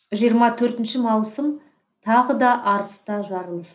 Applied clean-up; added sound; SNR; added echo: none; none; none; none.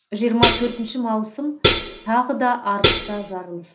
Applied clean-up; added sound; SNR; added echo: none; Hi-hat; -3 dB; none.